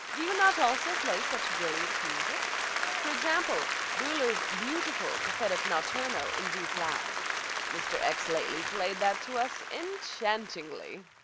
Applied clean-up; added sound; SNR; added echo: none; Applause; 0 dB; none.